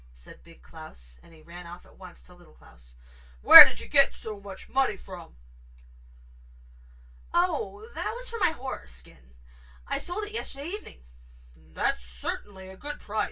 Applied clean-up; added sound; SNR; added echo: none; none; none; reverberation time 0.1 s.